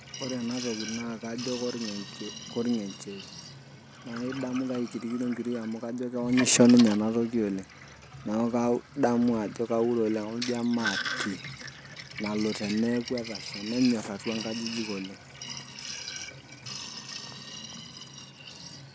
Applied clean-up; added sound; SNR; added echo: none; Sink (filling or washing); 11 dB; none.